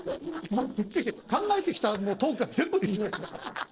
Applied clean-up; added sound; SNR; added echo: neural separator model SepFormer DNS4.